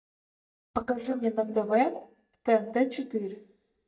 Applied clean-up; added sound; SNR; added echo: neural mask model DeepFilterNet 3.